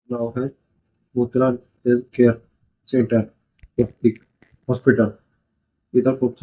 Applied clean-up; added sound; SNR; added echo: neural mask model DeepFilterNet 3.